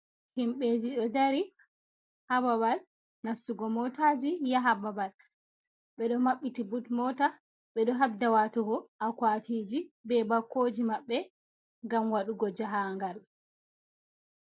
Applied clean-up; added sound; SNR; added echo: none; none; none; none.